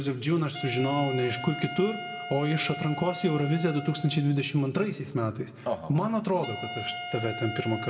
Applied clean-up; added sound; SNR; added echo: none; Wind instrument, woodwind instrument; 11 dB; reverberation time 1.2 s.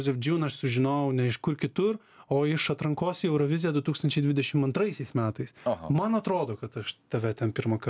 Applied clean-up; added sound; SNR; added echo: none; none; none; none.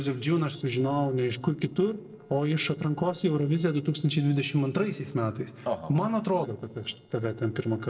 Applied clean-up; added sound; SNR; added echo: neural separator model SepFormer DNS4.